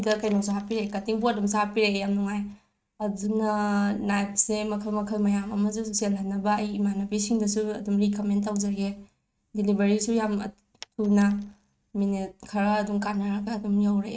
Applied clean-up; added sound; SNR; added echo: neural mask model RNNoise.